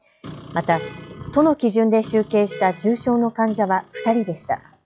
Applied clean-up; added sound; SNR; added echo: classical method log-MMSE.